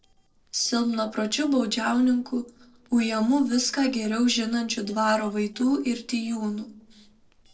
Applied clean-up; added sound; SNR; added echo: neural separator model SepFormer DNS4.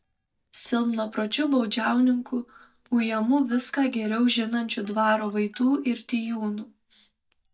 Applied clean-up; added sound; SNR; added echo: neural mask model DeepFilterNet 3.